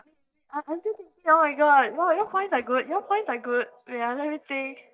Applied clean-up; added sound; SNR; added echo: neural mask model DeepFilterNet 3.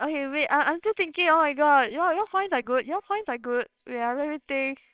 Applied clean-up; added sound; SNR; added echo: neural separator model SepFormer WHAMR!.